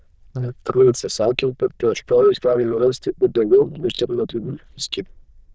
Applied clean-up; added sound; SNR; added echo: neural diffusion model UNIVERSE++.